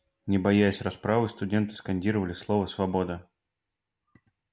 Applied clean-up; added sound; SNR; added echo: none; none; none; none.